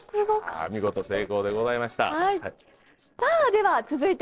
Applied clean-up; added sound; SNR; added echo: neural separator model SepFormer DNS4.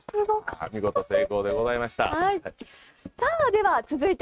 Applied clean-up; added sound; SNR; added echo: neural mask model RNNoise.